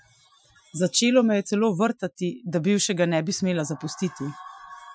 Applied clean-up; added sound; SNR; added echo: classical method Wiener filter.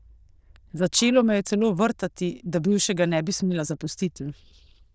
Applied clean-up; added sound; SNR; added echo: neural diffusion model UNIVERSE++.